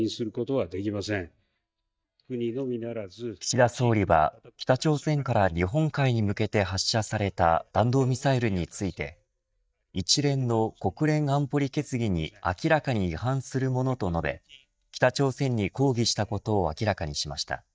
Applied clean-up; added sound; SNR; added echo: neural mask model DeepFilterNet 3.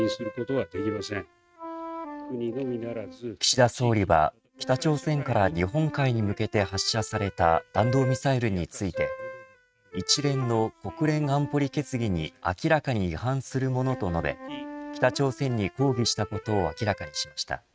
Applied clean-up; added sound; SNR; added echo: neural mask model RNNoise.